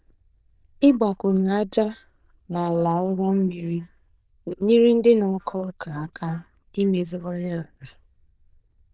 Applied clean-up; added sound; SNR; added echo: neural diffusion model UNIVERSE++.